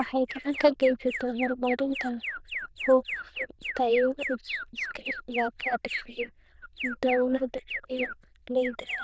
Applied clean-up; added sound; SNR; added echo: neural diffusion model UNIVERSE++.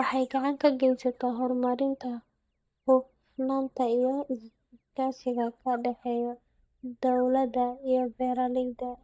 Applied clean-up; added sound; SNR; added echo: neural mask model DeepFilterNet 3.